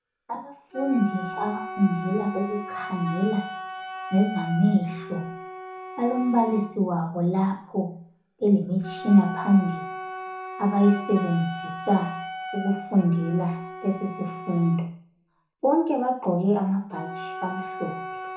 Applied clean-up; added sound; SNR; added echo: none; Wind instrument, woodwind instrument; 12 dB; reverberation time 0.7 s.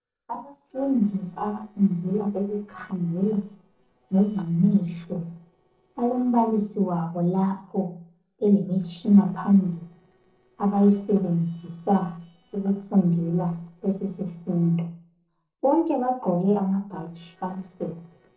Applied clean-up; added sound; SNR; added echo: neural separator model SepFormer DNS4.